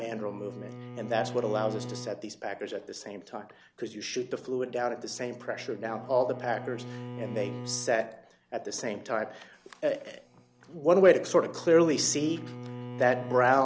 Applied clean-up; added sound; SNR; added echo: none; Bowed string instrument; 14 dB; none.